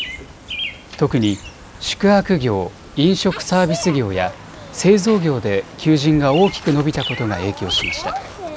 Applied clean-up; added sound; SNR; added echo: none; Bird vocalization, bird call, bird song; 12 dB; none.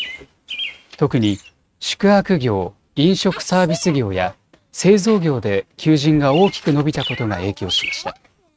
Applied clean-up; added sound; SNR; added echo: neural mask model RNNoise.